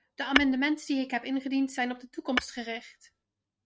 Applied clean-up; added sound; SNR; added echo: neural mask model RNNoise.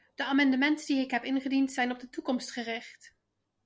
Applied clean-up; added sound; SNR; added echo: none; none; none; none.